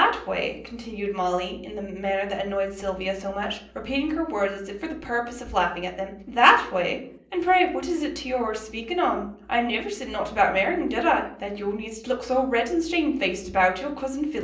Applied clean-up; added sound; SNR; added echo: none; none; none; reverberation time 0.6 s.